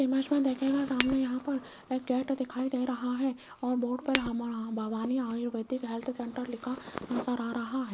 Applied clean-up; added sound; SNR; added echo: none; Shatter; 6 dB; none.